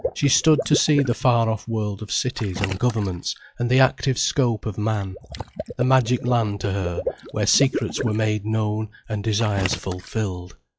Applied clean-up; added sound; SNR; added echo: classical method log-MMSE.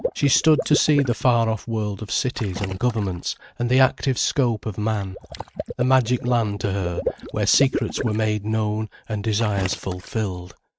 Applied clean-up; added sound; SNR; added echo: neural mask model RNNoise.